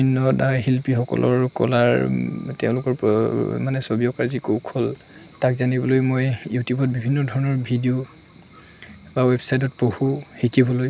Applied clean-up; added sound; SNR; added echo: none; none; none; none.